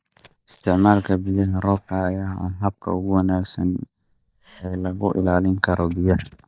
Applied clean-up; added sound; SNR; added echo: neural mask model DeepFilterNet 3.